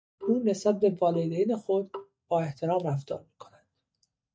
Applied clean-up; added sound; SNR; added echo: neural mask model DeepFilterNet 3.